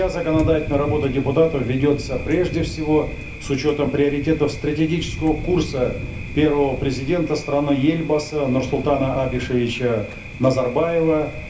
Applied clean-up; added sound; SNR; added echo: none; Thunder; 10 dB; reverberation time 0.3 s.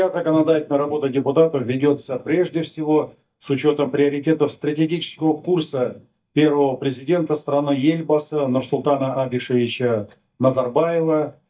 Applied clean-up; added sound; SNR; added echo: neural mask model DeepFilterNet 3.